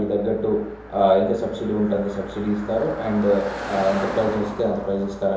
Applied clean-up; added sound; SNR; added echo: none; Car passing by; 12 dB; reverberation time 2.8 s.